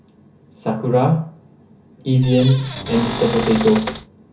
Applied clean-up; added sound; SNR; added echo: none; Cupboard open or close / Door; 8 dB; reverberation time 0.3 s.